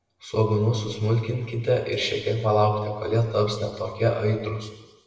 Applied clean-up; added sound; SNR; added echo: none; none; none; reverberation time 1.2 s.